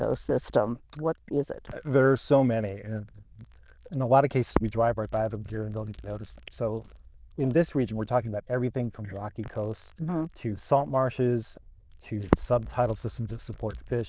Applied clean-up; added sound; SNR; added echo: neural diffusion model UNIVERSE++.